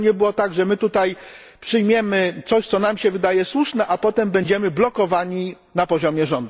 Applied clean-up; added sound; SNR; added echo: none; none; none; none.